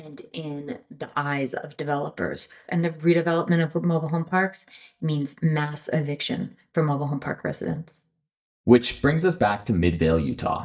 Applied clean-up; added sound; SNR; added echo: neural mask model DeepFilterNet 3.